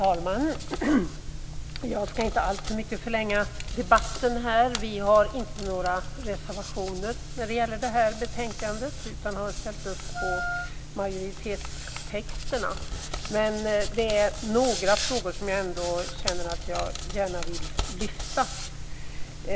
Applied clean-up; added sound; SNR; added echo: none; Wind instrument, woodwind instrument + Hands; 5 dB; none.